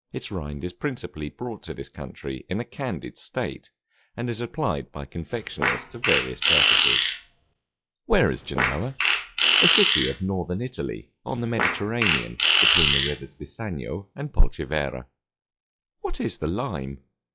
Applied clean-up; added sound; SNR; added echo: classical method log-MMSE.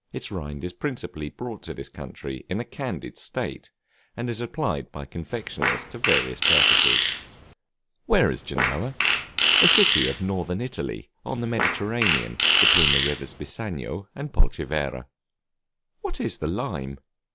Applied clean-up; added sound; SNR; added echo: none; Fart; -5 dB; none.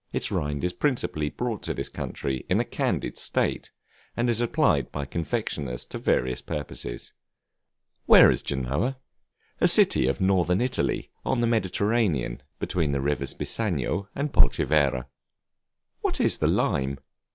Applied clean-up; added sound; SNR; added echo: none; none; none; none.